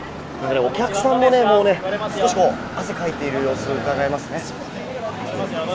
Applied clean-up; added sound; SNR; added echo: none; none; none; none.